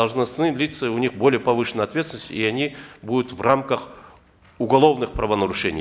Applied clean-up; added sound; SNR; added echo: none; none; none; none.